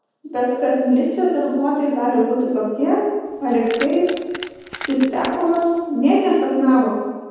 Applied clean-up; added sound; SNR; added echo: none; Keys jangling; 14 dB; reverberation time 1.2 s.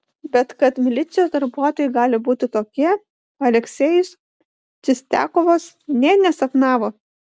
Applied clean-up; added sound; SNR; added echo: none; none; none; none.